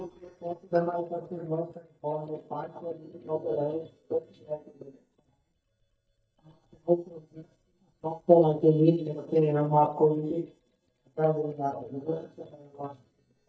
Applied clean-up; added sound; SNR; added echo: neural mask model DeepFilterNet 3.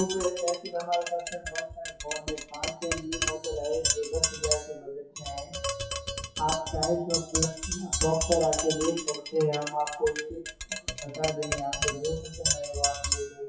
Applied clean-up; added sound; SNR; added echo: classical method WPE with log-MMSE.